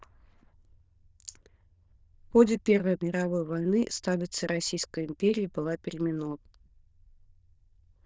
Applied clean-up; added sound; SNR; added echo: neural diffusion model UNIVERSE++.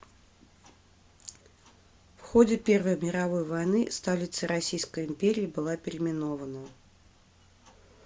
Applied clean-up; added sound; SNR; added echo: none; none; none; none.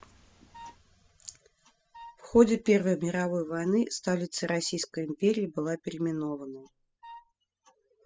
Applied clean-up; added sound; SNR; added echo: classical method spectral subtraction.